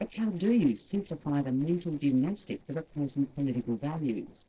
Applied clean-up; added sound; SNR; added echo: neural separator model SepFormer DNS4.